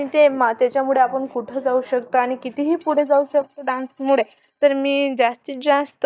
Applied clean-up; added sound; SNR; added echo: neural mask model DeepFilterNet 3.